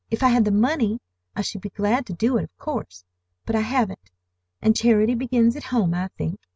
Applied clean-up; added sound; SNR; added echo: none; none; none; none.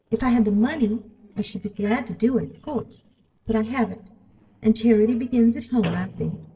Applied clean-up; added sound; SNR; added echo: neural separator model SepFormer DNS4.